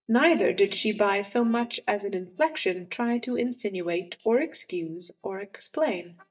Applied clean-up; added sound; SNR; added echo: neural mask model DeepFilterNet 3.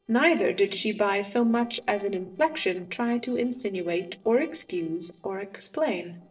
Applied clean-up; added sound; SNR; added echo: neural separator model SepFormer DNS4.